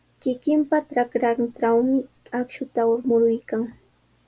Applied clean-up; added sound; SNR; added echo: none; none; none; none.